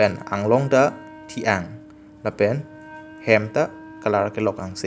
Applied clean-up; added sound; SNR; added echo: none; Wind instrument, woodwind instrument; 19 dB; none.